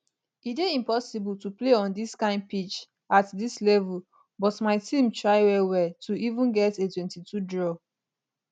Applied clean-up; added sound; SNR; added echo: none; none; none; none.